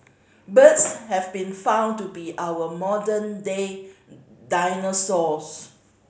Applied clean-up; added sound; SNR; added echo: none; none; none; none.